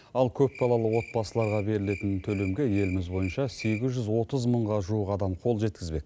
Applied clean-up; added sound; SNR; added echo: none; Cricket; 18 dB; none.